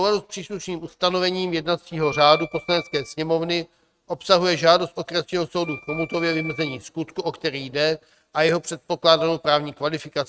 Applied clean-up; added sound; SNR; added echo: neural mask model RNNoise.